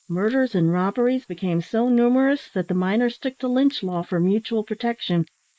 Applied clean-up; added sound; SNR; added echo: neural mask model Resemble Enhance denoiser.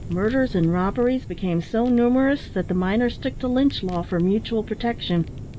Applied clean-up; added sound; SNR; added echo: none; Fire; 13 dB; none.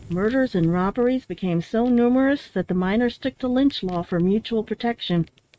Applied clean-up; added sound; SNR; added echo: neural mask model RNNoise.